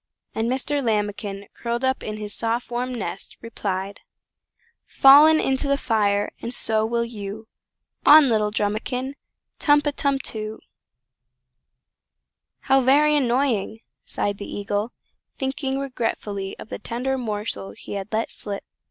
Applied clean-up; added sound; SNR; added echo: none; none; none; none.